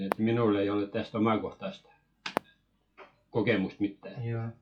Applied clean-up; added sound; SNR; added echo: classical method log-MMSE.